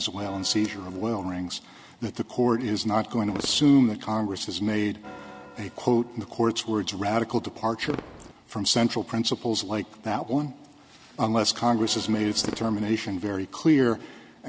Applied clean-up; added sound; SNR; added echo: none; Fireworks + Organ; 19 dB; none.